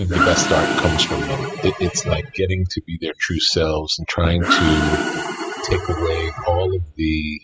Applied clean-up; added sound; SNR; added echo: classical method spectral subtraction.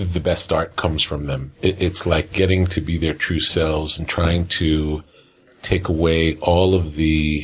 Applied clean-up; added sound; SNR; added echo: none; none; none; none.